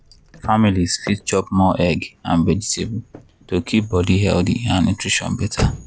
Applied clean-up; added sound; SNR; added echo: none; Slam / Car; 13 dB; none.